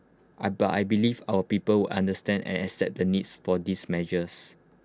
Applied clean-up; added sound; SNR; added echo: none; none; none; none.